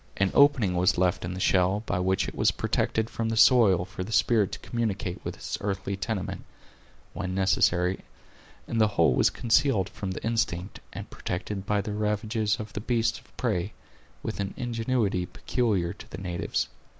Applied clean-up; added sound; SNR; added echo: none; none; none; none.